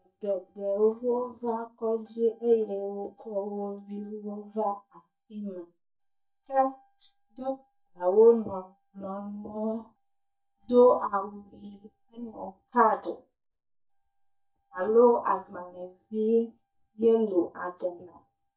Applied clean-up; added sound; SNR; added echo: neural mask model DeepFilterNet 3.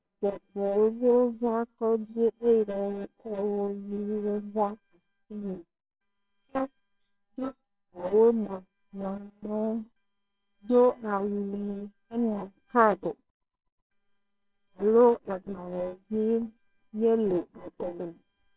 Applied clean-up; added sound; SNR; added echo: neural separator model SepFormer WHAMR!.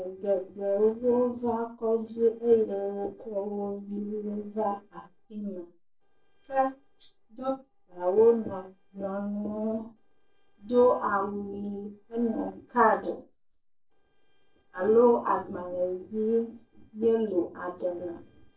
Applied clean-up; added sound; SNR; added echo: neural separator model SepFormer DNS4.